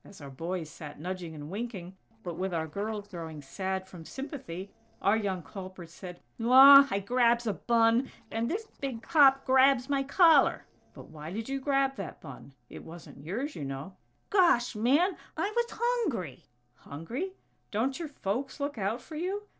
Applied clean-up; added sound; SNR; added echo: neural separator model SepFormer DNS4.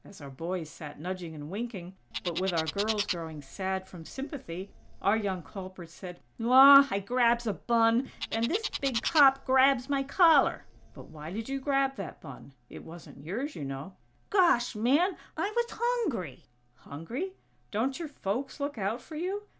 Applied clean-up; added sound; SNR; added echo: none; Bird; 10 dB; none.